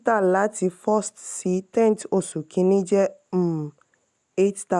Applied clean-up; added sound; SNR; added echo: none; none; none; none.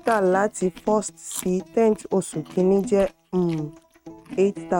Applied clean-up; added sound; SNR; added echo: neural mask model RNNoise.